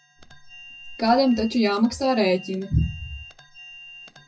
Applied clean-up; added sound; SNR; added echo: classical method WPE with log-MMSE.